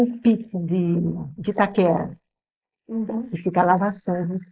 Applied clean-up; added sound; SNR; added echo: neural mask model Resemble Enhance denoiser.